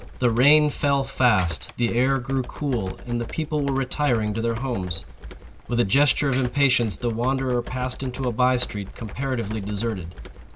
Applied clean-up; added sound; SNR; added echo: none; Computer keyboard; 13 dB; none.